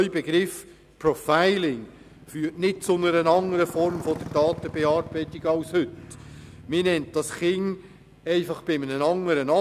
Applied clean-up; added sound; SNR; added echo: none; Motorcycle; 18 dB; none.